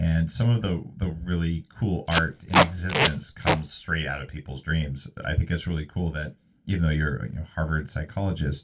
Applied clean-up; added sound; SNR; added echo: none; Packing tape, duct tape; -2 dB; reverberation time 0.2 s.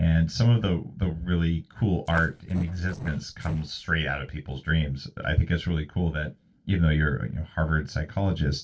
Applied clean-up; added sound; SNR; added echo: neural separator model SepFormer DNS4.